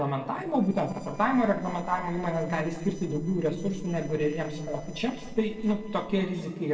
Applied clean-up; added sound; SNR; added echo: neural separator model SepFormer DNS4.